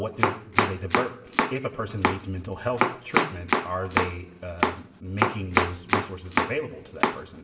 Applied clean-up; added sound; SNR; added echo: none; Domestic sounds, home sounds; -5 dB; reverberation time 1.0 s.